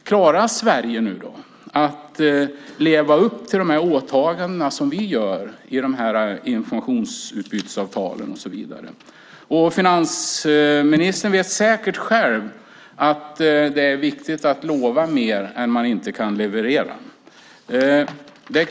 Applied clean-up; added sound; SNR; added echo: none; none; none; none.